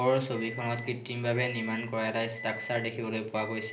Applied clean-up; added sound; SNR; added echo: none; Microwave oven; 13 dB; reverberation time 0.5 s.